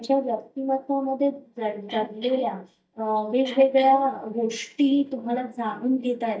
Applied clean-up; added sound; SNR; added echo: neural mask model DeepFilterNet 3.